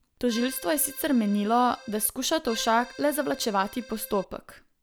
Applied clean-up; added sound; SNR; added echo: none; Accordion; 17 dB; none.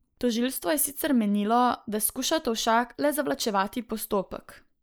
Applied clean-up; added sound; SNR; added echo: neural mask model Resemble Enhance denoiser.